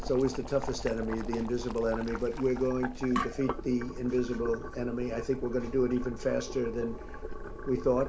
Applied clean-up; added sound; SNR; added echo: none; Boiling; 7 dB; reverberation time 0.3 s.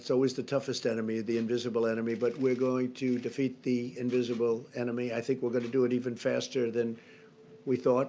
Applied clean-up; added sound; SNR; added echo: none; none; none; none.